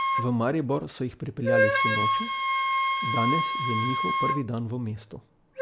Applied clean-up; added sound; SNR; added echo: none; Wind instrument, woodwind instrument; -3 dB; none.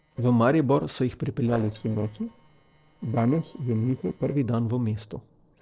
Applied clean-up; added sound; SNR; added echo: neural separator model SepFormer DNS4.